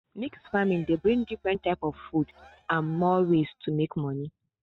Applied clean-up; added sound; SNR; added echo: neural mask model RNNoise.